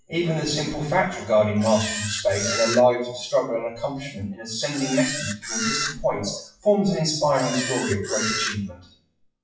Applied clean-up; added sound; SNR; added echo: classical method WPE with log-MMSE.